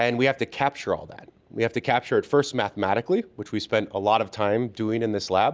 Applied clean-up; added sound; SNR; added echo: none; none; none; none.